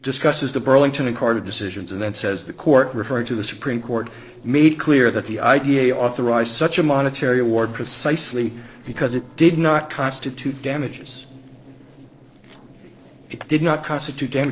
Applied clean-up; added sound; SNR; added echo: neural separator model SepFormer DNS4.